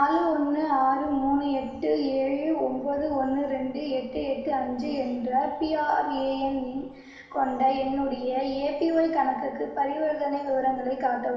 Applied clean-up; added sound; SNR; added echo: none; none; none; reverberation time 0.9 s.